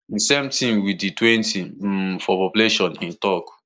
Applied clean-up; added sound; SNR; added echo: neural mask model Resemble Enhance denoiser.